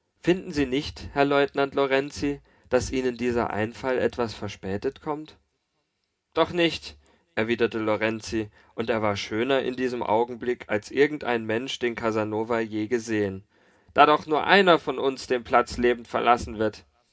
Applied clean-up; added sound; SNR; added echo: none; none; none; reverberation time 0.3 s.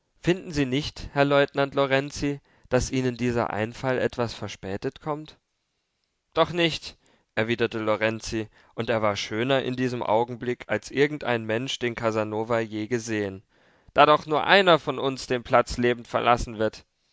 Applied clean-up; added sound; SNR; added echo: none; none; none; none.